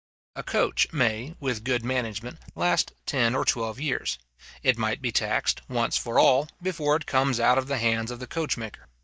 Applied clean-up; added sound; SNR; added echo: neural mask model DeepFilterNet 3.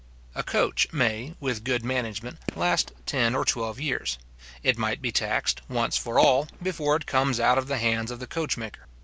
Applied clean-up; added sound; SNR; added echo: none; Fireworks; 16 dB; none.